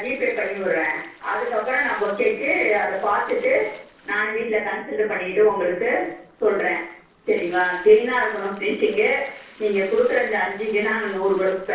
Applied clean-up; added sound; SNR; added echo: neural separator model SepFormer DNS4.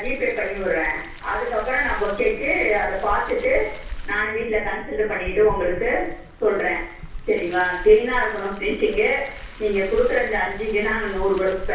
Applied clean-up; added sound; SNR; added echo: none; Car; 11 dB; reverberation time 0.6 s.